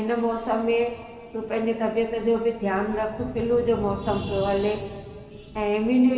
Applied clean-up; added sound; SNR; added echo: none; Thunder / Cricket; 16 dB; reverberation time 2.2 s.